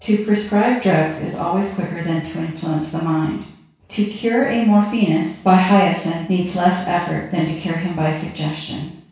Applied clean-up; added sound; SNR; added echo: none; none; none; reverberation time 0.6 s.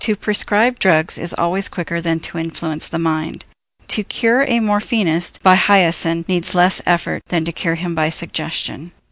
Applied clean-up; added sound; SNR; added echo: none; none; none; none.